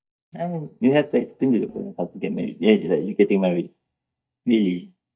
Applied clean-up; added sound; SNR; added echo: neural mask model DeepFilterNet 3.